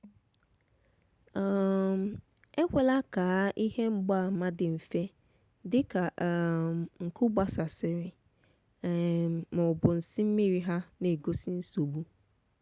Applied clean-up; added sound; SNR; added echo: none; none; none; none.